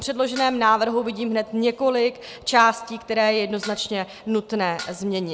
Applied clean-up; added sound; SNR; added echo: none; Dishes, pots, and pans; 18 dB; none.